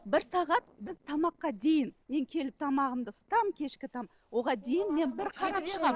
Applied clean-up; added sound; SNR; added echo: neural separator model SepFormer DNS4.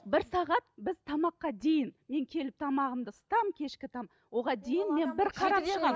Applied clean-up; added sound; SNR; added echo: none; none; none; none.